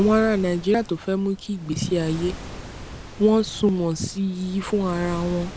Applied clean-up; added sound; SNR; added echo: none; Waves, surf; 15 dB; none.